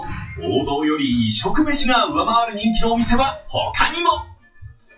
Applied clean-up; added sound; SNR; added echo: classical method WPE with log-MMSE.